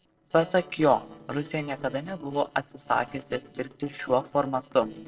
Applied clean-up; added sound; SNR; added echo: neural separator model SepFormer DNS4.